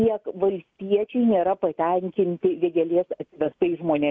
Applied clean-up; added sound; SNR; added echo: none; none; none; none.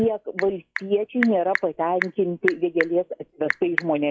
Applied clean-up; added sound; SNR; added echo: classical method log-MMSE.